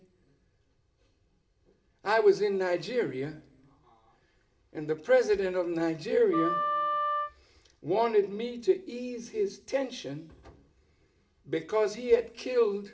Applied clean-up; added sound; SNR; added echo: none; Wind instrument, woodwind instrument; 2 dB; reverberation time 1.1 s.